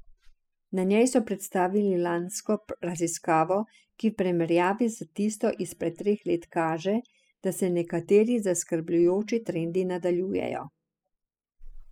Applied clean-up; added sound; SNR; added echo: classical method spectral subtraction.